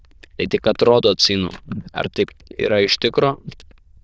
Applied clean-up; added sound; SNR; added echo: neural diffusion model UNIVERSE++.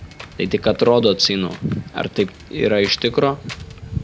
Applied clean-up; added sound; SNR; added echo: none; Wind; 15 dB; none.